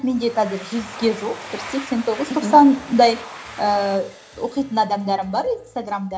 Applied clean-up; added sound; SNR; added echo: none; Domestic sounds, home sounds; 17 dB; reverberation time 0.4 s.